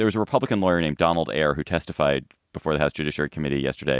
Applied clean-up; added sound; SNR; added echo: none; none; none; none.